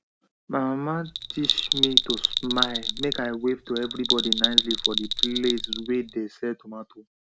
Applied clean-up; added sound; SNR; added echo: none; Bell; -3 dB; none.